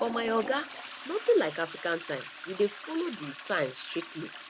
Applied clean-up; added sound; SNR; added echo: none; Toilet flush; 11 dB; none.